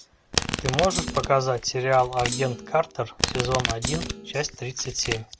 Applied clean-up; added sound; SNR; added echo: none; Domestic sounds, home sounds + Thump, thud; 5 dB; none.